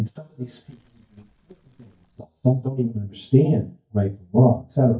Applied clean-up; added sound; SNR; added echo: neural mask model DeepFilterNet 3.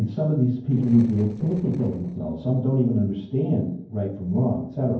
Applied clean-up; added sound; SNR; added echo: neural separator model SepFormer DNS4.